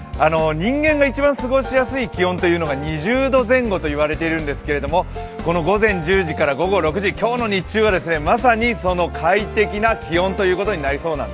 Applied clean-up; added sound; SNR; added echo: none; none; none; none.